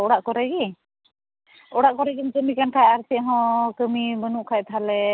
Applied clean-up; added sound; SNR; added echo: none; none; none; none.